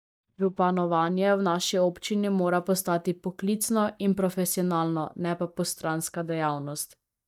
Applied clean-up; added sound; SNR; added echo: neural mask model DeepFilterNet 3.